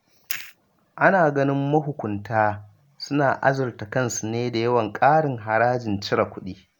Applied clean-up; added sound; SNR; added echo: none; none; none; none.